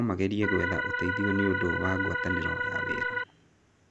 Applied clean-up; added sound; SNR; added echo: none; Organ; 0 dB; none.